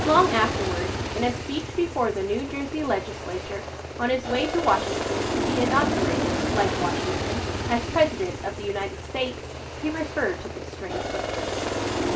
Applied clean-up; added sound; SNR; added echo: none; Aircraft; 1 dB; reverberation time 0.3 s.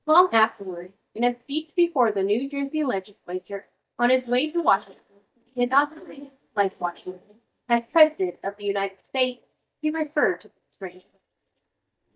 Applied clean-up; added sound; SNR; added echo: neural mask model DeepFilterNet 3.